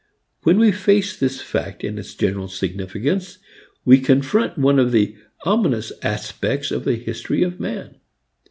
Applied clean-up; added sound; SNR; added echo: none; none; none; none.